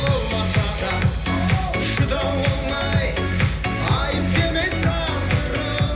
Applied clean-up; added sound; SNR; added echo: none; none; none; reverberation time 1.4 s.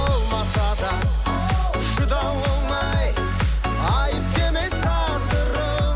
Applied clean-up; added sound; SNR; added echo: none; none; none; none.